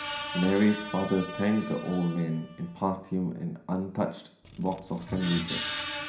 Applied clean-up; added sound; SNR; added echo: none; Screech; 9 dB; reverberation time 0.5 s.